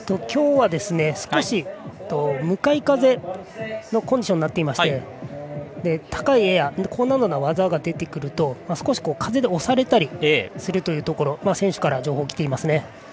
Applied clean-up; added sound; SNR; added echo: none; none; none; none.